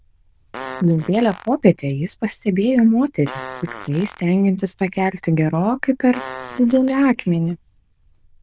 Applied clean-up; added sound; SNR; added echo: neural diffusion model UNIVERSE++.